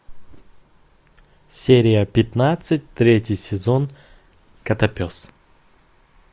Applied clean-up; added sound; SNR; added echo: none; none; none; none.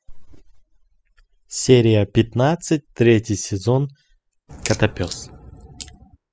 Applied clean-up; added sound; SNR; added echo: classical method spectral subtraction.